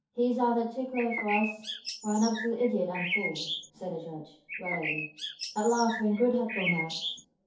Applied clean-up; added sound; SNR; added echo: none; Bird; 5 dB; reverberation time 0.5 s.